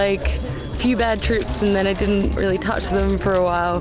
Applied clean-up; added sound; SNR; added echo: none; Hiss + Vehicle; 17 dB; none.